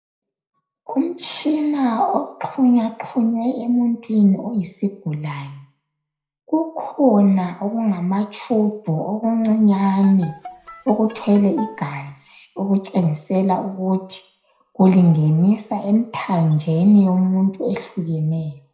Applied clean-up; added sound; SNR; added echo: none; Bowed string instrument; 18 dB; reverberation time 0.5 s.